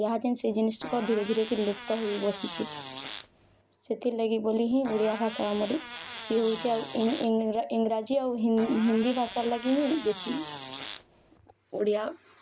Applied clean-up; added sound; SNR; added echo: none; Fart; 12 dB; none.